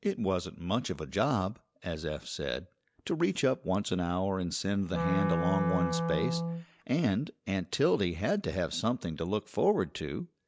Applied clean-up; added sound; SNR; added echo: none; Wind instrument, woodwind instrument; 1 dB; none.